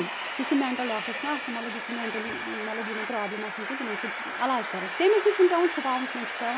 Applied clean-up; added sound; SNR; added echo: none; Train; 5 dB; none.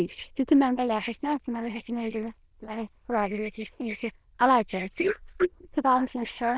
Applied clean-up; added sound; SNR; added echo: neural diffusion model UNIVERSE++.